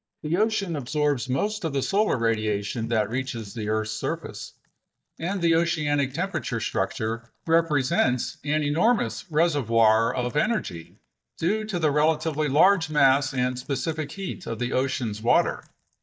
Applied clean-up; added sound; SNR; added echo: neural mask model DeepFilterNet 3.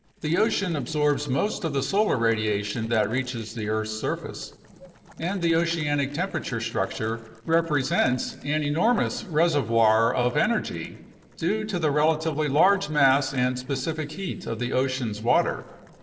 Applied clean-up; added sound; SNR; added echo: neural separator model SepFormer DNS4.